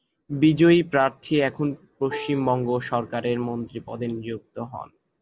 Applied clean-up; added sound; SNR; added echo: none; Plucked string instrument; 17 dB; none.